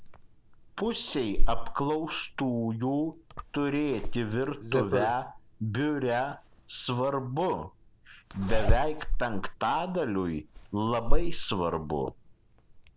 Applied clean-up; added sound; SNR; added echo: none; Zipper (clothing); -3 dB; none.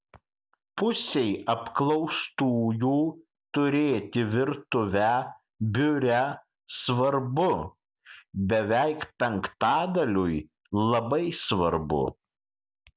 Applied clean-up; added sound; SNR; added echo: none; none; none; none.